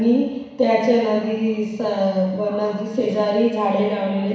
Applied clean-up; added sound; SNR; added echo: none; none; none; reverberation time 1.1 s.